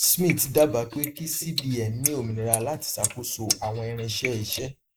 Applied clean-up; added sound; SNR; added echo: neural mask model Resemble Enhance denoiser.